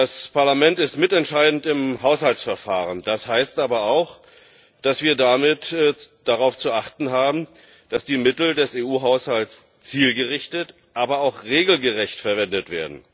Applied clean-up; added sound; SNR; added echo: none; none; none; none.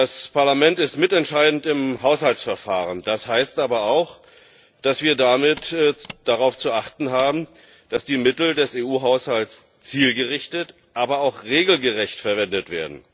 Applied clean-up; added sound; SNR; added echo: none; Mechanisms; 18 dB; none.